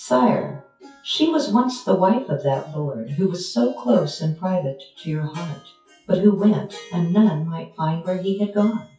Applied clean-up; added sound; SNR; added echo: classical method WPE with log-MMSE.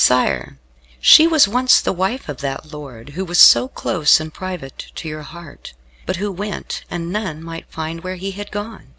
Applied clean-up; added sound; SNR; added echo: none; none; none; none.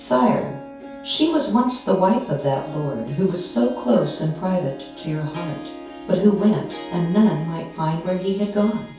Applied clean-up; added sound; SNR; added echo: none; Harp; 16 dB; reverberation time 0.6 s.